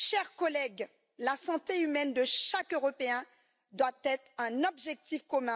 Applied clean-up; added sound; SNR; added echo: none; none; none; none.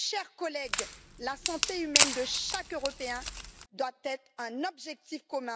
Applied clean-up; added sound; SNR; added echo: none; Wood; -4 dB; none.